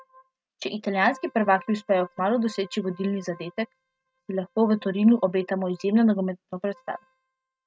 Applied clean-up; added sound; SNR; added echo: neural mask model RNNoise.